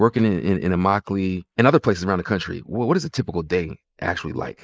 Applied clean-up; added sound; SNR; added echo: neural mask model Resemble Enhance denoiser.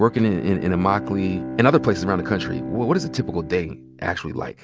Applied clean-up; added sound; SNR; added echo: none; Bowed string instrument; 10 dB; none.